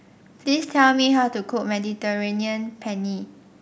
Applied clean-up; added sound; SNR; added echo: none; none; none; none.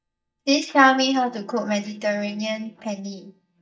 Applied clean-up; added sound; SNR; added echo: neural mask model DeepFilterNet 3.